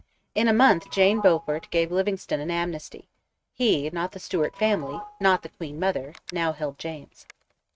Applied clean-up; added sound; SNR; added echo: neural mask model RNNoise.